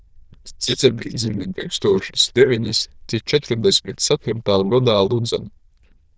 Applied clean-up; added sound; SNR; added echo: neural diffusion model UNIVERSE++.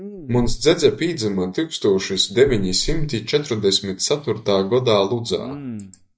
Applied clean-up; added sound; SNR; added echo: neural mask model DeepFilterNet 3.